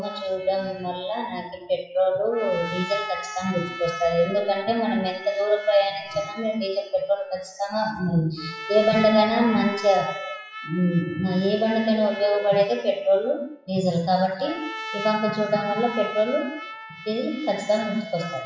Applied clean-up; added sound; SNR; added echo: classical method WPE with log-MMSE.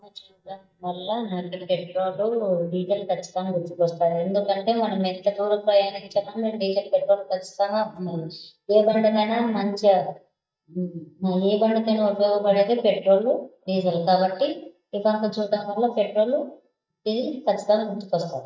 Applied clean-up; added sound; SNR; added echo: neural mask model DeepFilterNet 3.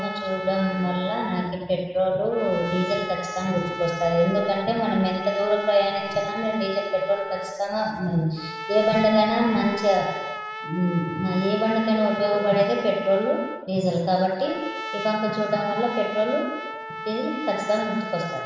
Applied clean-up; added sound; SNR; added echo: none; Trumpet; 10 dB; reverberation time 1.3 s.